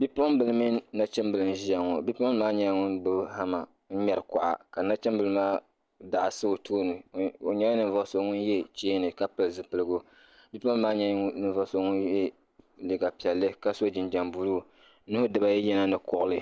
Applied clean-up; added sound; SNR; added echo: none; none; none; none.